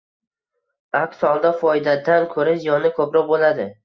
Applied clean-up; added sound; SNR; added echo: none; none; none; none.